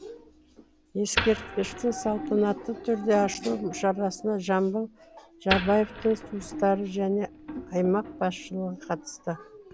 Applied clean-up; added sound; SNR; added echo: none; Wood; 10 dB; none.